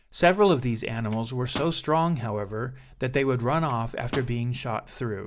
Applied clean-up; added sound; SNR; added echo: none; Microwave oven; 18 dB; none.